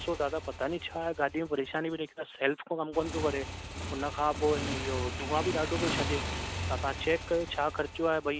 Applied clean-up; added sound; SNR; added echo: none; Motorcycle / Engine; 6 dB; none.